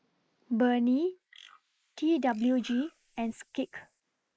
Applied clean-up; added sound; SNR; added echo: neural mask model Resemble Enhance denoiser.